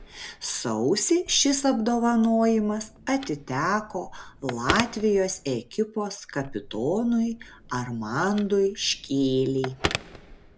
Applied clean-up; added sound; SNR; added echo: none; Telephone; 13 dB; none.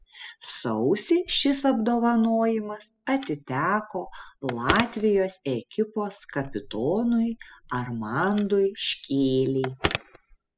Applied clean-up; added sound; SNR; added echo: classical method spectral subtraction.